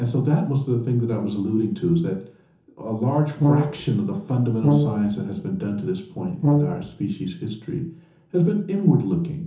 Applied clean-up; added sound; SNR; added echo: none; Brass instrument; -2 dB; reverberation time 0.7 s.